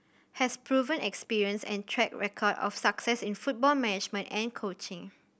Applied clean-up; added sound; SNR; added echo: none; none; none; none.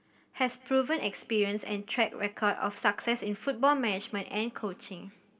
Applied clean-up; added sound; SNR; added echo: none; none; none; reverberation time 2.1 s.